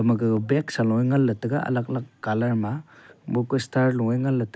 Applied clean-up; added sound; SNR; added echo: none; none; none; none.